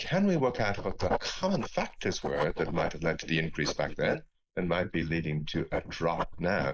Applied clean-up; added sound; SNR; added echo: neural mask model Resemble Enhance denoiser.